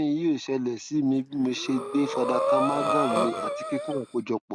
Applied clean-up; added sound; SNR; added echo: none; Breathing; 1 dB; none.